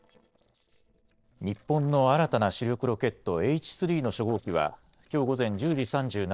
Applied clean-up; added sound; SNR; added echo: neural separator model SepFormer DNS4.